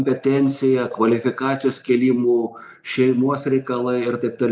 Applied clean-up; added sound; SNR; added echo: none; none; none; none.